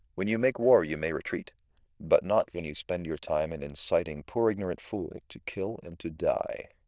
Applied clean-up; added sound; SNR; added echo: neural diffusion model UNIVERSE++.